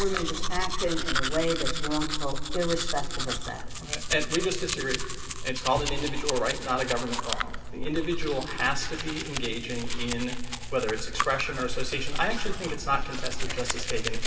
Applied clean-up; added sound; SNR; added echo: none; Domestic sounds, home sounds; -2 dB; reverberation time 2.3 s.